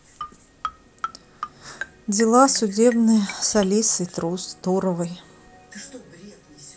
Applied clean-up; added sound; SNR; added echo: none; Marimba, xylophone; 14 dB; none.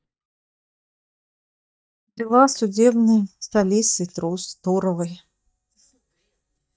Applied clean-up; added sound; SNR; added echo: neural mask model DeepFilterNet 3.